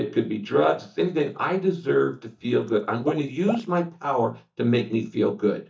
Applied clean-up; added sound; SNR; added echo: neural mask model DeepFilterNet 3.